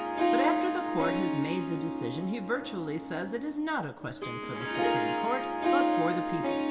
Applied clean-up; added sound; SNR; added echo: none; Harp; -3 dB; reverberation time 0.9 s.